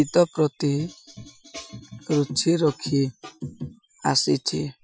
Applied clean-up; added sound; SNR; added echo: classical method Wiener filter.